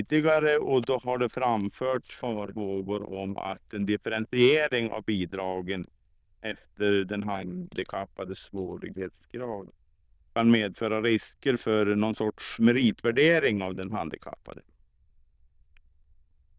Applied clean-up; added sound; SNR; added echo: neural diffusion model UNIVERSE++.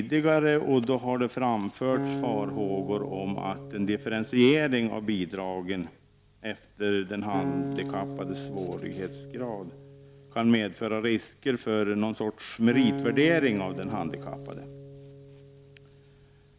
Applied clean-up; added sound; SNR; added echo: none; Acoustic guitar; 10 dB; none.